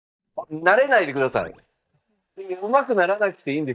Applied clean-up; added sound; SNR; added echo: neural mask model DeepFilterNet 3.